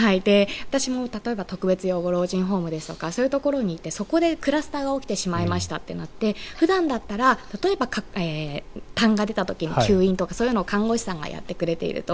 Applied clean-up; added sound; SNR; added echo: none; Clock; 16 dB; none.